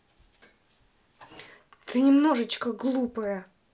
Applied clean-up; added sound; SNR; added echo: none; none; none; none.